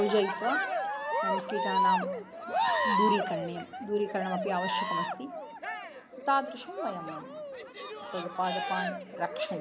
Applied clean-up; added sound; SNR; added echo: none; Cheering; -1 dB; none.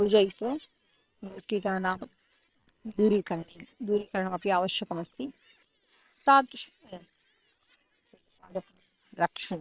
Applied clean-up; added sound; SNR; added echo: neural separator model SepFormer WHAM!.